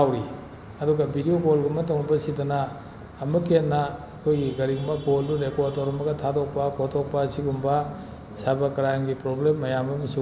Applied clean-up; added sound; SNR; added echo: none; none; none; none.